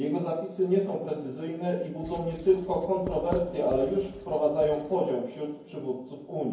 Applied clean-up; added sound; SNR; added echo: none; Writing; 14 dB; reverberation time 0.9 s.